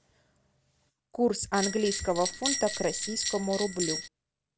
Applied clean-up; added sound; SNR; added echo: none; Bell; 3 dB; none.